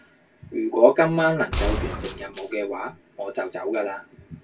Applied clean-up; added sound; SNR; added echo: none; Gunshot, gunfire; 5 dB; reverberation time 0.1 s.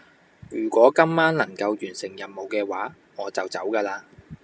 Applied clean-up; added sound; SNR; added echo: none; none; none; none.